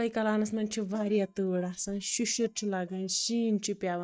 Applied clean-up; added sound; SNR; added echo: neural mask model DeepFilterNet 3.